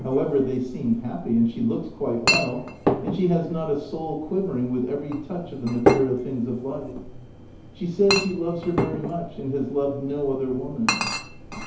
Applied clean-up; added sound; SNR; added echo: none; Chink, clink; 3 dB; reverberation time 2.2 s.